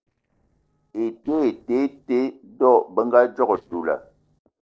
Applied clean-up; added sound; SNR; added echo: neural separator model SepFormer DNS4.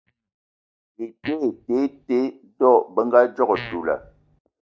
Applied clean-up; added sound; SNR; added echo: neural mask model DeepFilterNet 3.